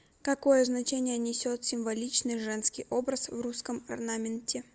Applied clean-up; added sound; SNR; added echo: none; none; none; none.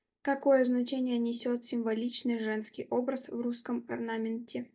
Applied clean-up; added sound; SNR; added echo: neural mask model DeepFilterNet 3.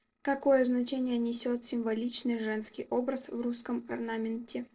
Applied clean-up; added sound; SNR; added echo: neural separator model SepFormer DNS4.